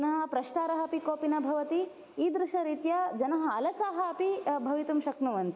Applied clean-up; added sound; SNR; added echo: none; none; none; none.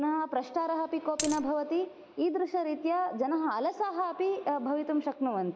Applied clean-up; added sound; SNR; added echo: none; Coin (dropping); 5 dB; none.